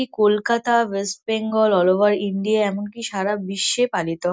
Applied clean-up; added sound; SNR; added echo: none; none; none; none.